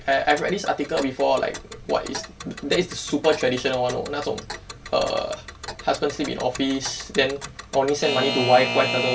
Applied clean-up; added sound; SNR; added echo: none; Alarm / Clock; 9 dB; reverberation time 0.2 s.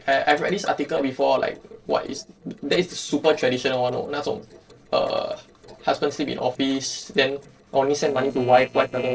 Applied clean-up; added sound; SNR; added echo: neural separator model SepFormer DNS4.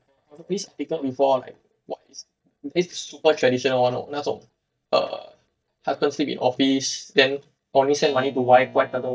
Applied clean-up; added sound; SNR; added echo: neural mask model DeepFilterNet 3.